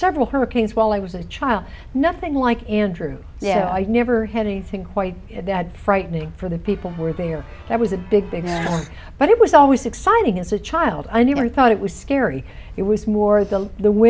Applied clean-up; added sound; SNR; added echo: none; Sneeze / Church bell; 18 dB; none.